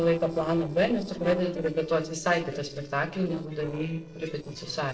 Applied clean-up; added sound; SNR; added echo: neural separator model SepFormer DNS4.